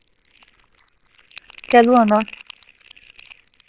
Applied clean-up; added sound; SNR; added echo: neural separator model SepFormer WHAMR!.